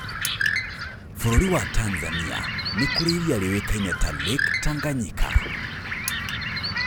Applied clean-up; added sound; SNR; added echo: none; Bird; 1 dB; none.